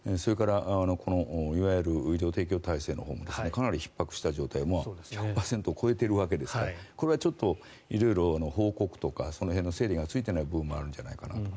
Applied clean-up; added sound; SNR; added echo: none; none; none; none.